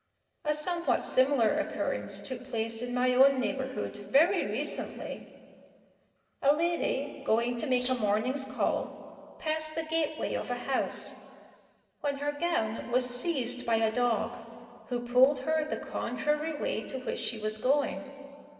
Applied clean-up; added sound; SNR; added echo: neural separator model SepFormer DNS4.